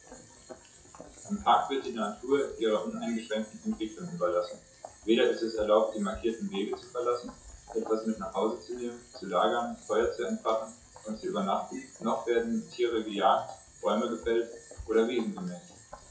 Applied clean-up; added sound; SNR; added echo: classical method WPE with log-MMSE.